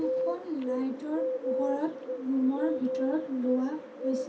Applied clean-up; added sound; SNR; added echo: none; Bird; 2 dB; reverberation time 0.3 s.